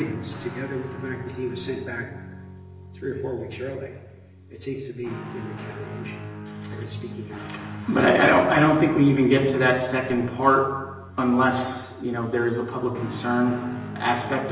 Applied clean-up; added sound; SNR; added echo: none; Guitar; 14 dB; reverberation time 1.0 s.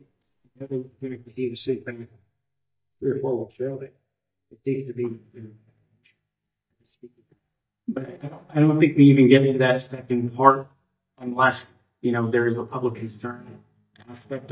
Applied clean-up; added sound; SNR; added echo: neural mask model DeepFilterNet 3.